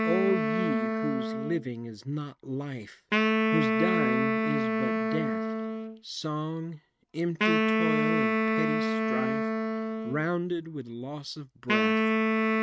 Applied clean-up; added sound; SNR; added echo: neural mask model RNNoise.